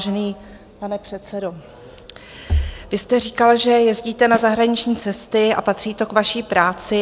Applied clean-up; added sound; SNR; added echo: none; Snare drum; 17 dB; none.